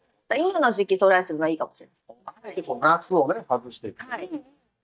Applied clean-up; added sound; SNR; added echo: neural mask model DeepFilterNet 3.